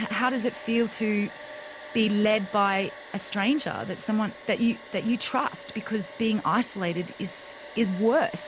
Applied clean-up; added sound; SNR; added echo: none; Domestic sounds, home sounds; 16 dB; none.